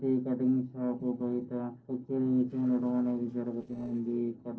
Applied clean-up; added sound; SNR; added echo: neural separator model SepFormer DNS4.